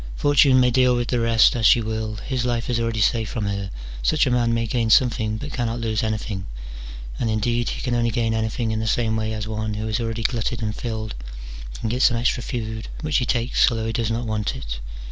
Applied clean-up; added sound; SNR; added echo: none; none; none; none.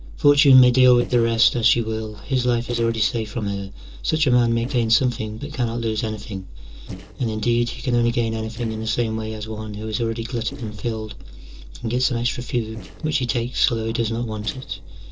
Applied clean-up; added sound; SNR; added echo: neural separator model SepFormer DNS4.